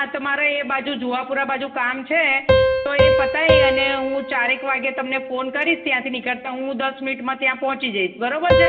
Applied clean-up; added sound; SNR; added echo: none; Piano; 1 dB; reverberation time 0.9 s.